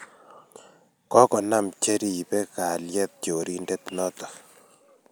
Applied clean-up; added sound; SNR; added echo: none; none; none; none.